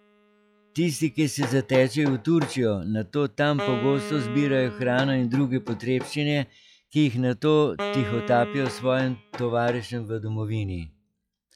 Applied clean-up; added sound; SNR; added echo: classical method log-MMSE.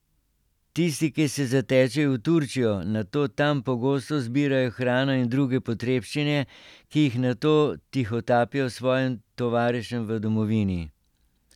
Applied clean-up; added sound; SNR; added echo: none; none; none; none.